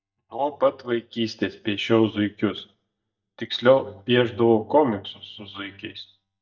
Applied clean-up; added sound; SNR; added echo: neural mask model DeepFilterNet 3.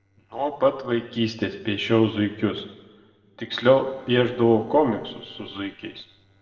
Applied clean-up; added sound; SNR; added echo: neural separator model SepFormer DNS4.